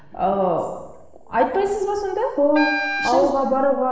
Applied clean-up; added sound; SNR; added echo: none; Wind instrument, woodwind instrument; 6 dB; reverberation time 1.1 s.